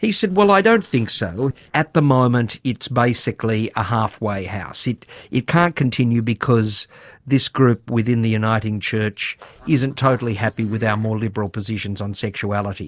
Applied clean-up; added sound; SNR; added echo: neural separator model SepFormer DNS4.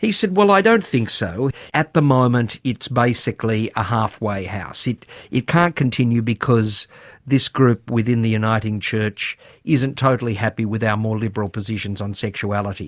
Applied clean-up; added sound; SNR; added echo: none; none; none; none.